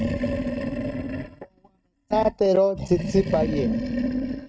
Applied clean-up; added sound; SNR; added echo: neural mask model RNNoise.